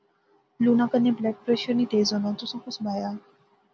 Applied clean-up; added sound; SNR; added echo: none; none; none; none.